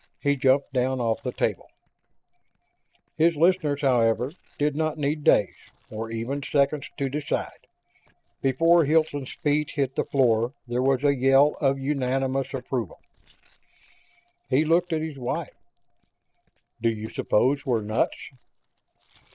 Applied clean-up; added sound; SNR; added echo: neural separator model SepFormer DNS4.